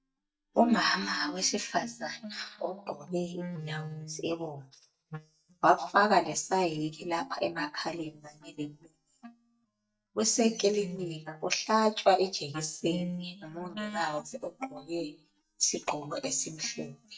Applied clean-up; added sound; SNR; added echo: neural mask model DeepFilterNet 3.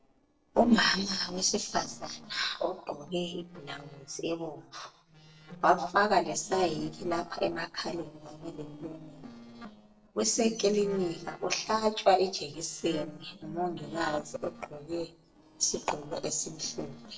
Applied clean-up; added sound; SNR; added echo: neural separator model SepFormer DNS4.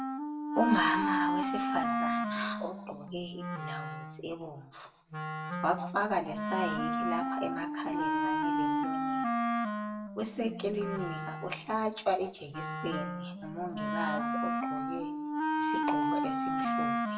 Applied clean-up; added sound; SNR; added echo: none; Wind instrument, woodwind instrument; -2 dB; reverberation time 0.6 s.